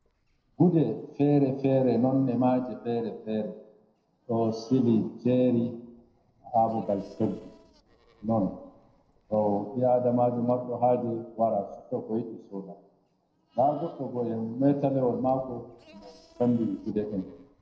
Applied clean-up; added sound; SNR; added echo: neural separator model SepFormer DNS4.